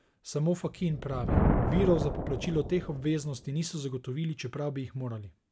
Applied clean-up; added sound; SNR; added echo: none; Thunder; 2 dB; none.